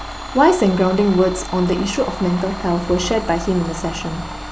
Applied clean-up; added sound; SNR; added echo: none; Domestic sounds, home sounds; 13 dB; none.